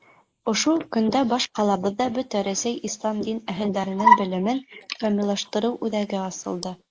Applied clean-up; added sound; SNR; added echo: neural mask model Resemble Enhance denoiser.